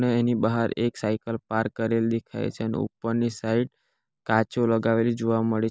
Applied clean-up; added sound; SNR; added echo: none; none; none; none.